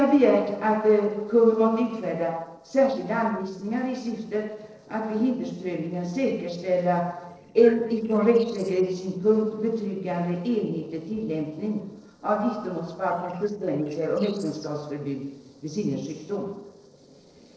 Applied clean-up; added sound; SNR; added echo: neural separator model SepFormer DNS4.